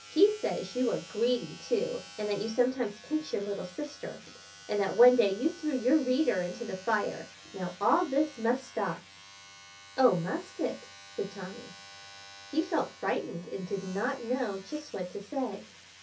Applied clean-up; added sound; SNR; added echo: none; Domestic sounds, home sounds; 19 dB; reverberation time 0.3 s.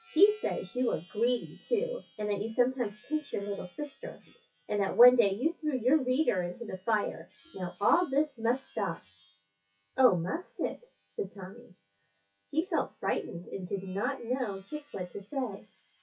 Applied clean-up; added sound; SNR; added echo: classical method WPE with log-MMSE.